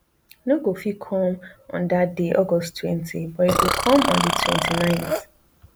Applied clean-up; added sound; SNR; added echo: none; Burping, eructation; 0 dB; none.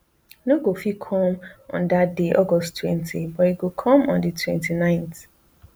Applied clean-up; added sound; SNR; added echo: none; none; none; none.